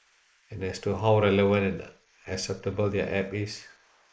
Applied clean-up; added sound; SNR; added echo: neural mask model Resemble Enhance denoiser.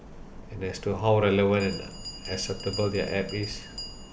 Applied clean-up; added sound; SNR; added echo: none; Bell; 15 dB; none.